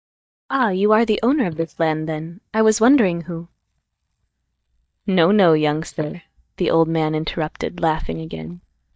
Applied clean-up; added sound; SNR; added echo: neural mask model DeepFilterNet 3.